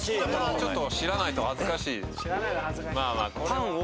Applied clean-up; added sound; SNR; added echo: none; none; none; none.